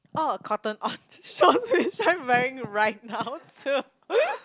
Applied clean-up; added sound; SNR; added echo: none; none; none; none.